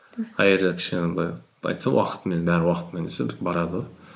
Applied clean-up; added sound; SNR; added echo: neural mask model Resemble Enhance denoiser.